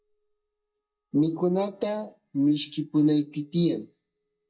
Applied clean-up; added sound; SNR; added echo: neural mask model DeepFilterNet 3.